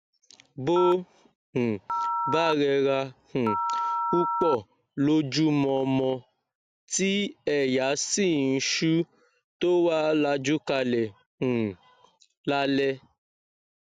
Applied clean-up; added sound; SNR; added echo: none; Telephone; 4 dB; none.